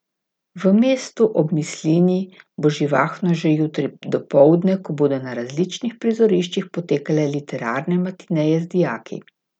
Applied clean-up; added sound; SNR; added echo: none; none; none; none.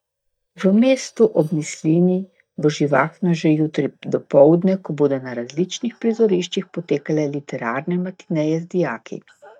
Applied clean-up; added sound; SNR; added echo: neural mask model DeepFilterNet 3.